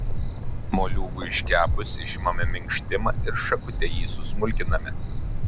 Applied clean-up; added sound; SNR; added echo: none; Cricket + Breathing; -3 dB; none.